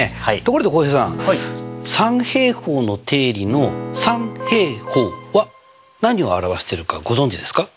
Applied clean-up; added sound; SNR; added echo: none; Acoustic guitar / Strum; 11 dB; none.